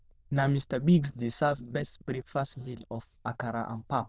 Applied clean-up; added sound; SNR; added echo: neural diffusion model UNIVERSE++.